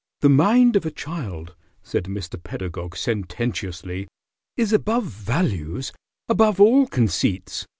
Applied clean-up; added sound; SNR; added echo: none; none; none; none.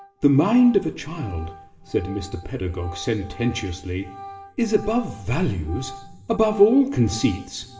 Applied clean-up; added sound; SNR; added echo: none; Organ; 19 dB; reverberation time 2.3 s.